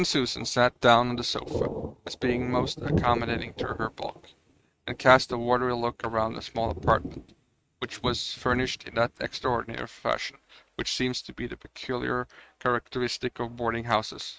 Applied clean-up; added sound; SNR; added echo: neural mask model RNNoise.